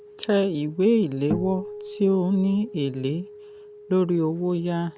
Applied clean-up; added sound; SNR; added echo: none; Acoustic guitar; 14 dB; none.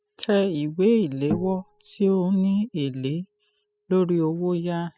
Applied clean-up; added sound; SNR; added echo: classical method spectral subtraction.